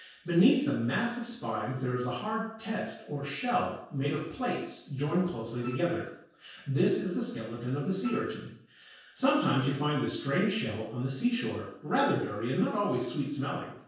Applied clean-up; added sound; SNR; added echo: neural separator model SepFormer DNS4.